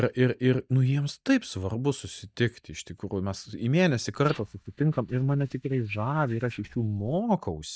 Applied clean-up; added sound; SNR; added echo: neural mask model DeepFilterNet 3.